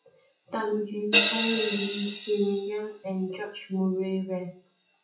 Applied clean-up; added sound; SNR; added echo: classical method WPE with log-MMSE.